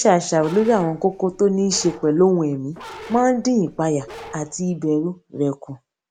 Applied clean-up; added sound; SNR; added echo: none; Bark; 19 dB; none.